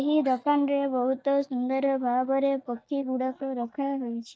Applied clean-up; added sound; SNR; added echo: neural mask model DeepFilterNet 3.